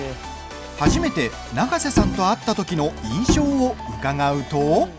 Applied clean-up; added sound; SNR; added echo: none; Bowed string instrument; 3 dB; none.